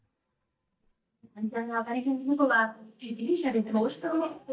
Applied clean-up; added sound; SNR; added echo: neural mask model DeepFilterNet 3.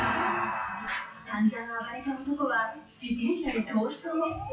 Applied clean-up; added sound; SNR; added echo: classical method WPE with log-MMSE.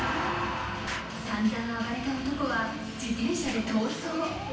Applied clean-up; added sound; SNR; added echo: none; Explosion; 17 dB; reverberation time 0.9 s.